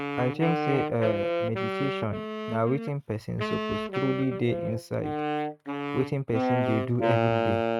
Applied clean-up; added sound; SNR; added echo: neural mask model RNNoise.